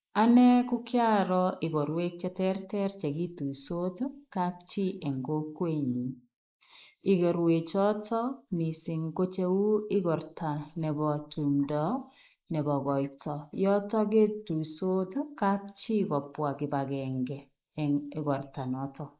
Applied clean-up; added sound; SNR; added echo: neural mask model Resemble Enhance denoiser.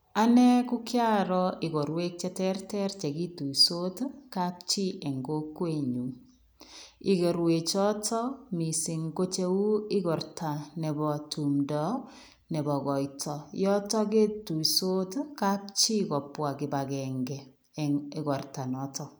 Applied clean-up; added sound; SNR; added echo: none; none; none; none.